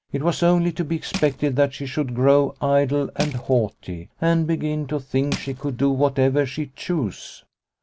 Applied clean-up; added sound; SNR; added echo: none; Crushing; 11 dB; none.